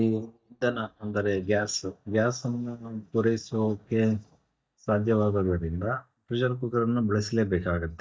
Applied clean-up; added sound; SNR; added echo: neural mask model DeepFilterNet 3.